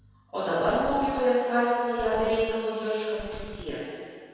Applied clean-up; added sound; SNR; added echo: none; Fireworks; 16 dB; reverberation time 1.8 s.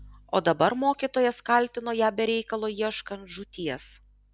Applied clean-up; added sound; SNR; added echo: none; none; none; none.